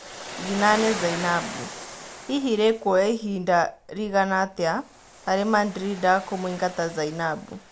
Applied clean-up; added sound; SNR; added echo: none; Waves, surf; 13 dB; none.